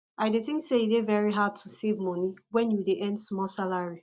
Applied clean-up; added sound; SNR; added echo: none; none; none; none.